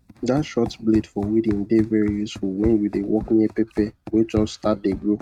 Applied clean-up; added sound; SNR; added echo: neural mask model RNNoise.